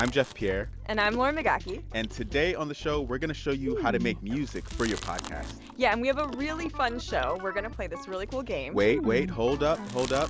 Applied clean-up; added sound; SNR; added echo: none; Chewing, mastication; 12 dB; none.